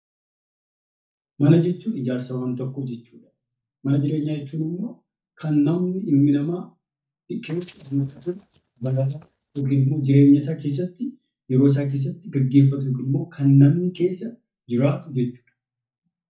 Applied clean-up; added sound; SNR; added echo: neural mask model DeepFilterNet 3.